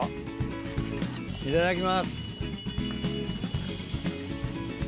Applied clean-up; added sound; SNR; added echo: none; Bell; 11 dB; none.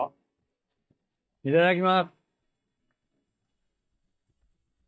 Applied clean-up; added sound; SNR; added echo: neural mask model DeepFilterNet 3.